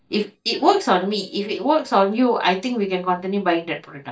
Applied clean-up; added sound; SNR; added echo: neural mask model DeepFilterNet 3.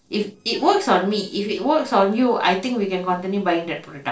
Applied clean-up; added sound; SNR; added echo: neural separator model SepFormer DNS4.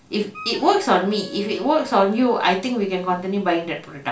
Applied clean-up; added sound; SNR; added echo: none; Wind instrument, woodwind instrument; 20 dB; reverberation time 0.3 s.